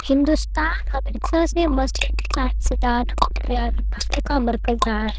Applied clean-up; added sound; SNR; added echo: neural diffusion model UNIVERSE++.